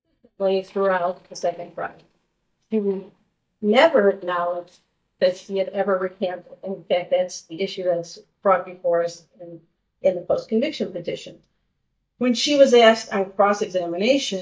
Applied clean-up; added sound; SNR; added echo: neural mask model DeepFilterNet 3.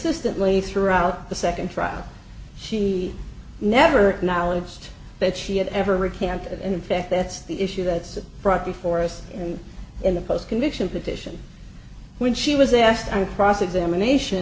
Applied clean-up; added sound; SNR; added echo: none; none; none; none.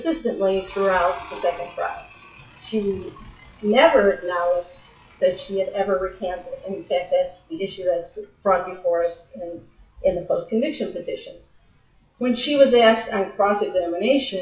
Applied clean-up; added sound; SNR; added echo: classical method WPE with log-MMSE.